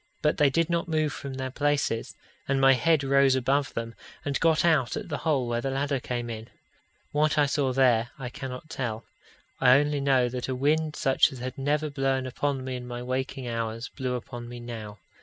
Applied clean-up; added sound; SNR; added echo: none; none; none; none.